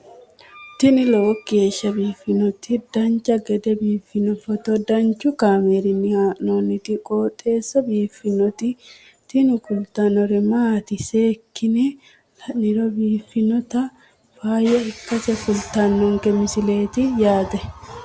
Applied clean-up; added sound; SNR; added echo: none; none; none; none.